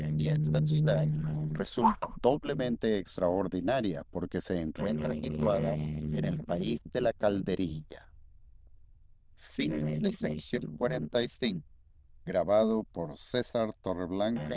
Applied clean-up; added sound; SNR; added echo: neural diffusion model UNIVERSE++.